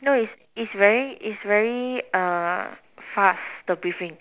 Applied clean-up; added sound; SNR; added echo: none; none; none; none.